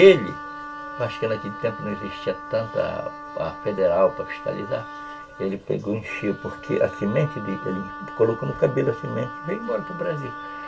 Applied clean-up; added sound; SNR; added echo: none; Wind instrument, woodwind instrument; 12 dB; reverberation time 0.2 s.